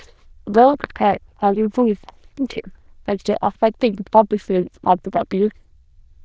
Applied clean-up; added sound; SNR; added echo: neural diffusion model UNIVERSE++.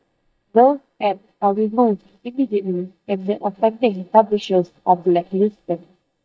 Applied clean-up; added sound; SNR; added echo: neural mask model DeepFilterNet 3.